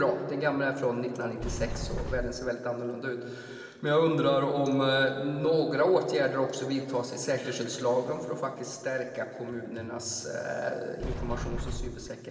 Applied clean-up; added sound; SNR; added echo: none; Sliding door; 5 dB; reverberation time 2.7 s.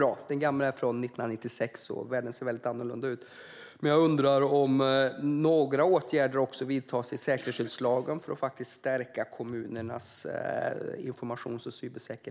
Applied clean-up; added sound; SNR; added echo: none; none; none; none.